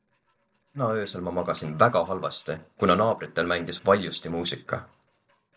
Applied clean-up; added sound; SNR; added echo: neural separator model SepFormer DNS4.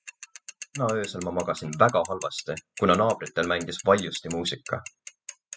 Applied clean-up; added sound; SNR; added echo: classical method spectral subtraction.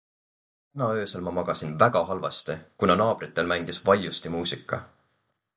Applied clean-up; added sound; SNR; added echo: none; none; none; none.